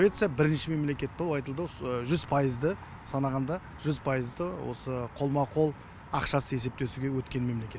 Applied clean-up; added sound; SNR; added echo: none; none; none; none.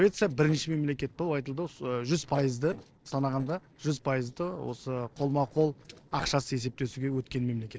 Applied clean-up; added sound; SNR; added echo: neural separator model SepFormer DNS4.